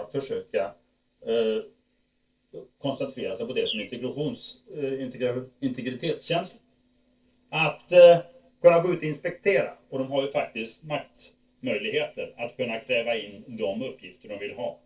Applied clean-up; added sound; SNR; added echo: neural separator model SepFormer DNS4.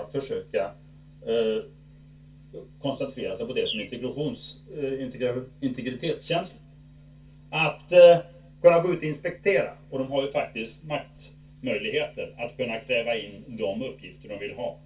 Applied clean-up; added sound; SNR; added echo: none; Bird; 14 dB; reverberation time 0.2 s.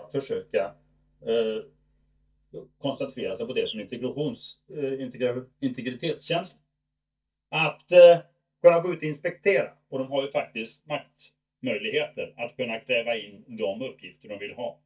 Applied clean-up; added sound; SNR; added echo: neural mask model DeepFilterNet 3.